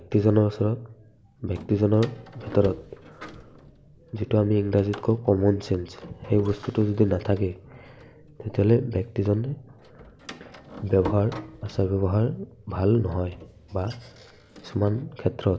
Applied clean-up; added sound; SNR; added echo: none; Door; 19 dB; none.